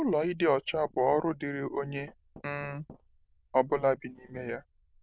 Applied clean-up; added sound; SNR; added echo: neural diffusion model UNIVERSE++.